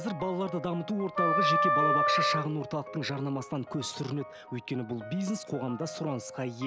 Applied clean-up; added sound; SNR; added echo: none; Wind instrument, woodwind instrument; -4 dB; none.